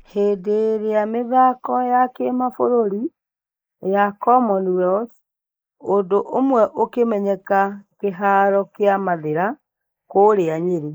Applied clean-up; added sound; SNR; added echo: neural mask model Resemble Enhance denoiser.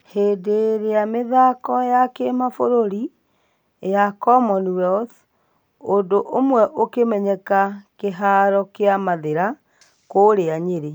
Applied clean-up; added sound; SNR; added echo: none; none; none; none.